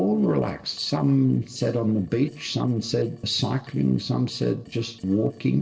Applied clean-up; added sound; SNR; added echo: neural separator model SepFormer DNS4.